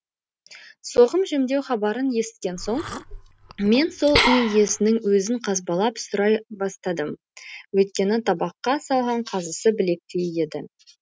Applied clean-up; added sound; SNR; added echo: none; Liquid; 5 dB; none.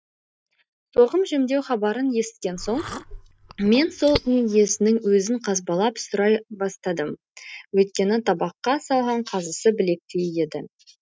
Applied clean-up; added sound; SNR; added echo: neural mask model DeepFilterNet 3.